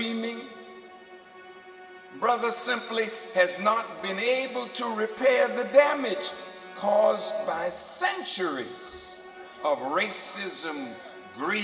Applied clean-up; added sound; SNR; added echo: none; Musical instrument; 19 dB; reverberation time 0.8 s.